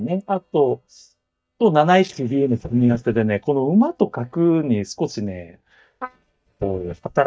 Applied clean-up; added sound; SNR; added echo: neural mask model DeepFilterNet 3.